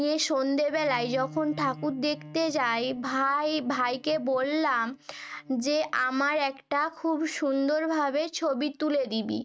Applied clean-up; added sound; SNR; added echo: neural mask model RNNoise.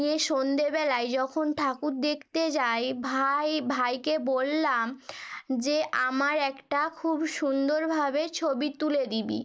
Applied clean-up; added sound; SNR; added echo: neural mask model Resemble Enhance denoiser.